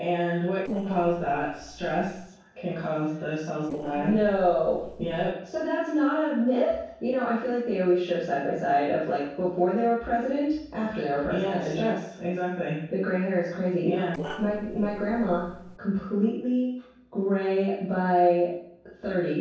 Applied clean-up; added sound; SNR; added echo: neural separator model SepFormer DNS4.